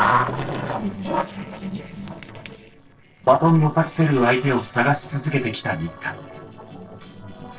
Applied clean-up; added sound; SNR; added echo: neural separator model SepFormer DNS4.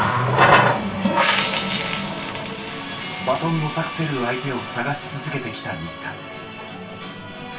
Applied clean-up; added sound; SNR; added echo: none; Water tap, faucet; -4 dB; reverberation time 0.2 s.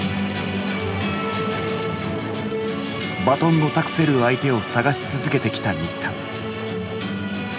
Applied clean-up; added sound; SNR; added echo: none; none; none; none.